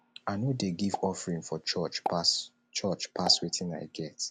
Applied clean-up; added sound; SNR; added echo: none; Explosion; 11 dB; none.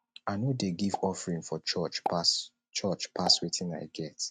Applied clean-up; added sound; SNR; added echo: neural mask model RNNoise.